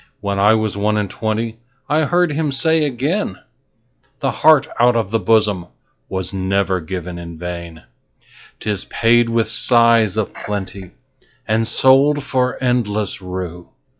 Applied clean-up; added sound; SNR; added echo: classical method log-MMSE.